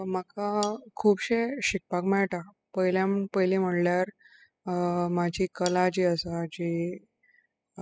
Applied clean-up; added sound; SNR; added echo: classical method spectral subtraction.